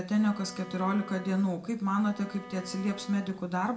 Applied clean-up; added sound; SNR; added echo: none; Bowed string instrument; 17 dB; reverberation time 0.4 s.